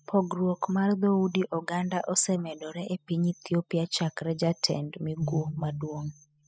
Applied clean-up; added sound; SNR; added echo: classical method spectral subtraction.